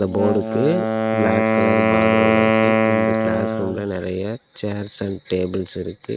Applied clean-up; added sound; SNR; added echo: neural mask model RNNoise.